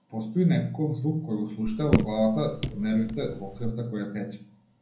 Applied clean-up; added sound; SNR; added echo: none; Raindrop / Drip; 3 dB; reverberation time 0.6 s.